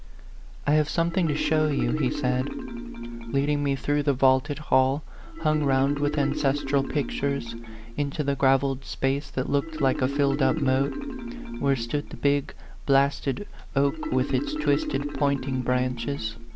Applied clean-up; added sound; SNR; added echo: none; Marimba, xylophone; 8 dB; none.